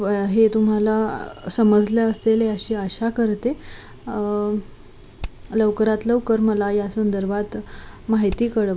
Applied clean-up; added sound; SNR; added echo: none; Hammer; 11 dB; none.